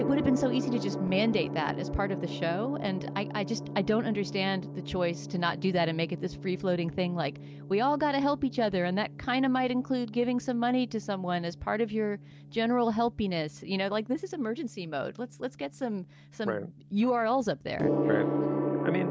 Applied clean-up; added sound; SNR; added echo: none; Gong; 7 dB; none.